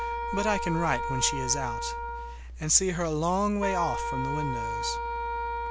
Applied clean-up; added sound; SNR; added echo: none; Wind instrument, woodwind instrument; 4 dB; none.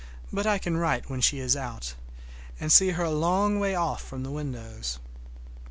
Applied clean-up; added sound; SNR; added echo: none; none; none; none.